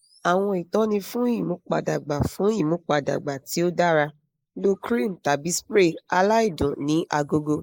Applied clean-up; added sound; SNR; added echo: neural mask model Resemble Enhance denoiser.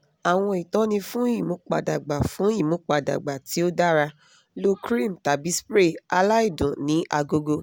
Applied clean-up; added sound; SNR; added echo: none; none; none; none.